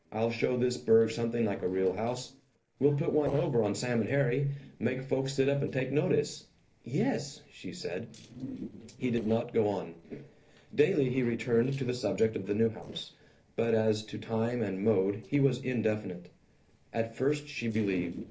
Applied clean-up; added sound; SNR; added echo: neural separator model SepFormer DNS4.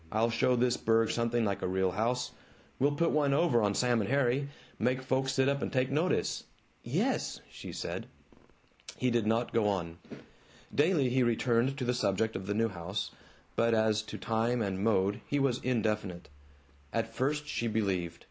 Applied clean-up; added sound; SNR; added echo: none; none; none; none.